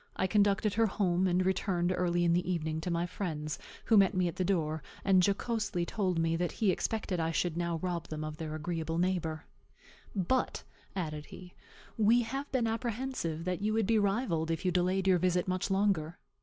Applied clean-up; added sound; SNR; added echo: none; none; none; none.